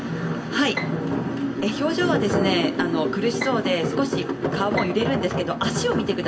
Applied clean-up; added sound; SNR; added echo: none; Bowed string instrument; 14 dB; reverberation time 0.7 s.